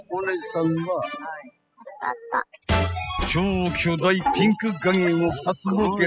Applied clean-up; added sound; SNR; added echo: classical method spectral subtraction.